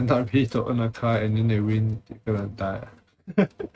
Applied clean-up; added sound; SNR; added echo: neural mask model RNNoise.